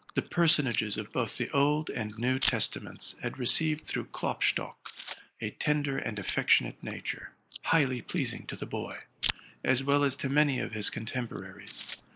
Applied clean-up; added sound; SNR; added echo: neural mask model Resemble Enhance denoiser.